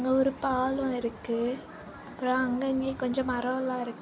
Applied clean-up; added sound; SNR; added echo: none; none; none; none.